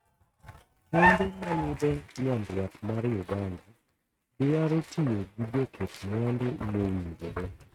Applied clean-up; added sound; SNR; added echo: neural mask model RNNoise.